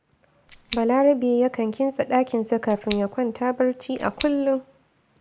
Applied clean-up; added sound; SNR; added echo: none; Scissors; 15 dB; none.